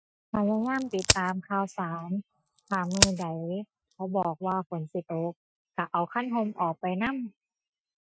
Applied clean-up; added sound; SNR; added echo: classical method Wiener filter.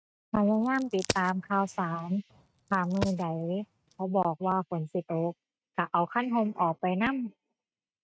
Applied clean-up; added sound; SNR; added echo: neural mask model RNNoise.